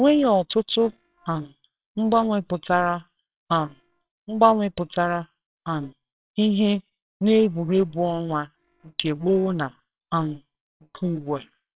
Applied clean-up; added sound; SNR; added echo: neural separator model SepFormer WHAMR!.